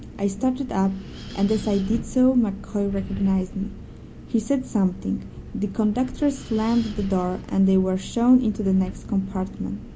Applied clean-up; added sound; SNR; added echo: none; Wind; 13 dB; none.